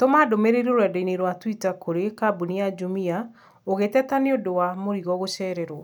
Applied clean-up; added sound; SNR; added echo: none; none; none; none.